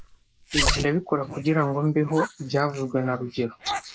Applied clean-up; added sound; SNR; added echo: neural mask model Resemble Enhance denoiser.